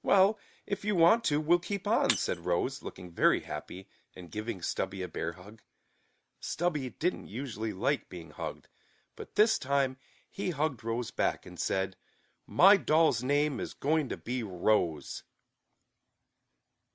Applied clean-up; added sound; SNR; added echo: none; Shatter; 13 dB; none.